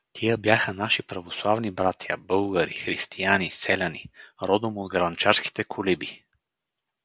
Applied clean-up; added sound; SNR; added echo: none; none; none; none.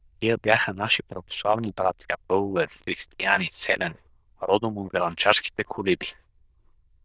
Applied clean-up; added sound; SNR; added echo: neural diffusion model UNIVERSE++.